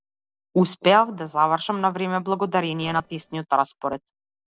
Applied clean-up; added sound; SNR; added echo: neural separator model SepFormer DNS4.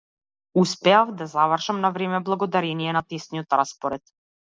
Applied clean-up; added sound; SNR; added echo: neural mask model Resemble Enhance denoiser.